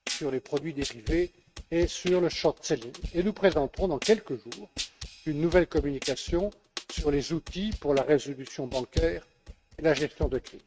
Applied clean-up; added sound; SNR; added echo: neural mask model RNNoise.